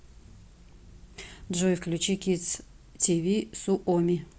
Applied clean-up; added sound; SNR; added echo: none; none; none; none.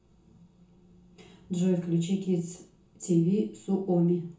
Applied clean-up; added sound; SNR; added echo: none; none; none; reverberation time 0.6 s.